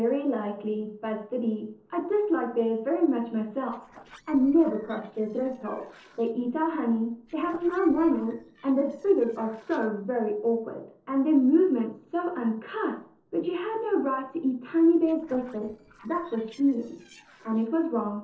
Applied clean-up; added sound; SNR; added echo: neural separator model SepFormer DNS4.